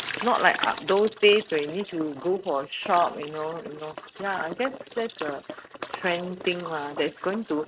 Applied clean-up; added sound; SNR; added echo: neural mask model RNNoise.